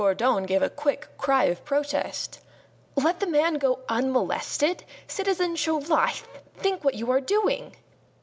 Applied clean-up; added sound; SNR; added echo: none; none; none; none.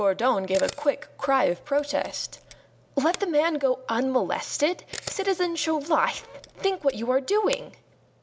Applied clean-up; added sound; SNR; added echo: none; Camera; 18 dB; none.